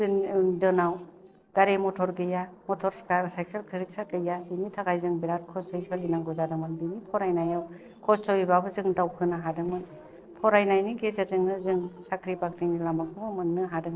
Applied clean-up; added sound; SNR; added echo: neural separator model SepFormer DNS4.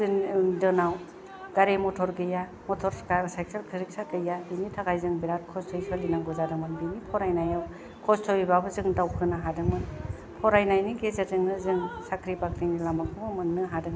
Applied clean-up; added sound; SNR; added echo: none; Drip; 16 dB; none.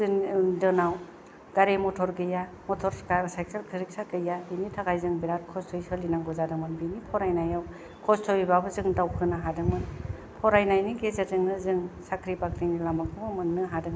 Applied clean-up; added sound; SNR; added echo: none; none; none; none.